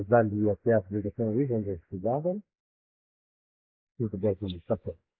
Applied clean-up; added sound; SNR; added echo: neural mask model Resemble Enhance denoiser.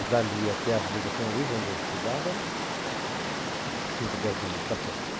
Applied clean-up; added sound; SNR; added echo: none; Water; -1 dB; none.